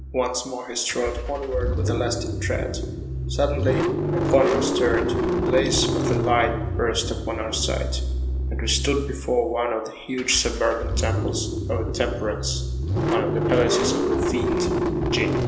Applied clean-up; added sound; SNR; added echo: none; Engine starting / Car; -1 dB; reverberation time 0.8 s.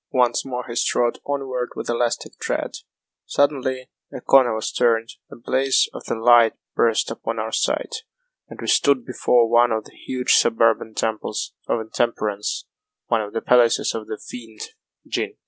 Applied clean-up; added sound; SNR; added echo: none; none; none; none.